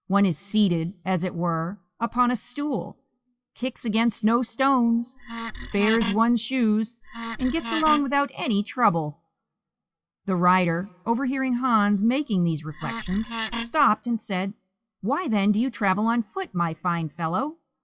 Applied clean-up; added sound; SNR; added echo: classical method WPE with log-MMSE.